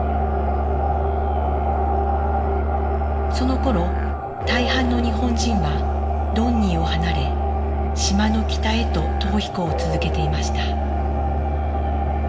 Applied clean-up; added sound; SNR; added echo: none; Musical instrument; -2 dB; reverberation time 2.7 s.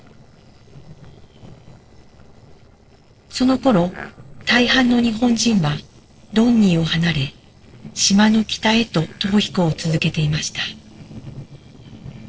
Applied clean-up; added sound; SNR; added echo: neural separator model SepFormer DNS4.